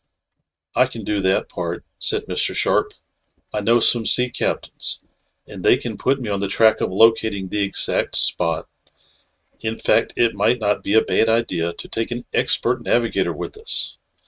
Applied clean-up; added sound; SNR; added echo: neural mask model RNNoise.